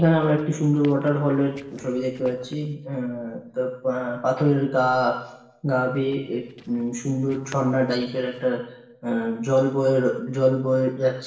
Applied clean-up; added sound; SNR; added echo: neural separator model SepFormer DNS4.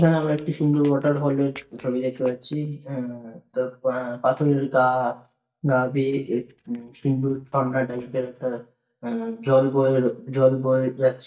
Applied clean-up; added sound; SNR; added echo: neural mask model DeepFilterNet 3.